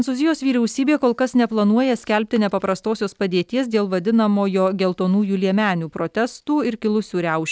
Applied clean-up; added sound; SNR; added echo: none; none; none; none.